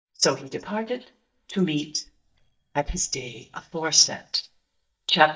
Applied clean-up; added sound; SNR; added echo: neural mask model DeepFilterNet 3.